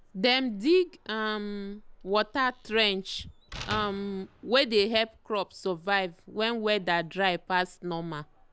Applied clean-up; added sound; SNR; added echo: none; Slam; 20 dB; none.